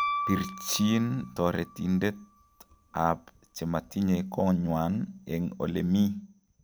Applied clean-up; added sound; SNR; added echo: none; Piano; 12 dB; none.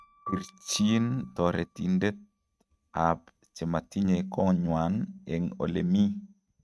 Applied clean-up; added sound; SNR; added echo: neural mask model RNNoise.